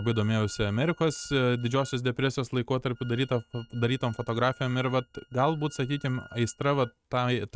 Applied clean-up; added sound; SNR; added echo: neural mask model RNNoise.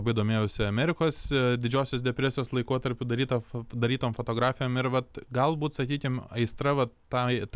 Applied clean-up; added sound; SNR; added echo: none; none; none; none.